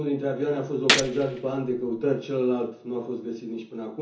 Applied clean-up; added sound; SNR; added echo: none; Gunshot, gunfire; 1 dB; reverberation time 0.6 s.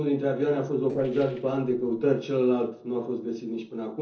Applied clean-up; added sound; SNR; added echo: neural separator model SepFormer DNS4.